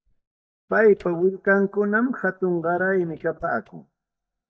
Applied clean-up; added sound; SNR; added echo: neural mask model DeepFilterNet 3.